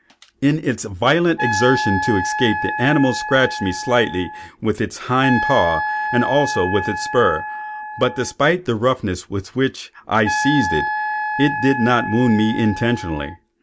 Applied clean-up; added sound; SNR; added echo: none; Wind instrument, woodwind instrument; 5 dB; none.